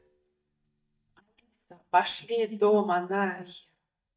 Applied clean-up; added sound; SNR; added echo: neural mask model DeepFilterNet 3.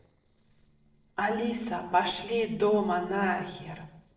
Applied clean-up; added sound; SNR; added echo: neural separator model SepFormer DNS4.